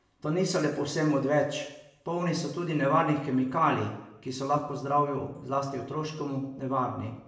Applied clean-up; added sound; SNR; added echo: none; none; none; reverberation time 0.7 s.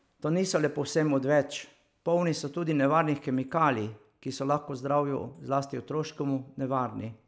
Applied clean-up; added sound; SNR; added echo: none; none; none; none.